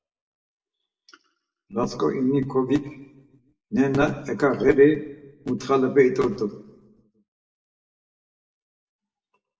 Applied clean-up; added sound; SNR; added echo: none; none; none; reverberation time 0.7 s.